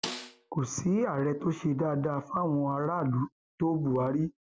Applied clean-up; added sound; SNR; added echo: none; Snare drum; 12 dB; none.